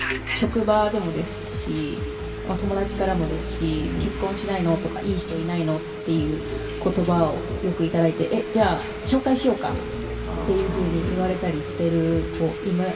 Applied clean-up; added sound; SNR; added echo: none; Telephone; 9 dB; reverberation time 2.1 s.